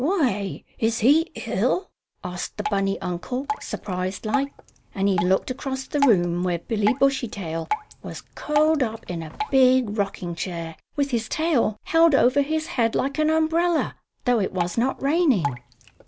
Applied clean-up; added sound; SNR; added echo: none; Drip; 12 dB; none.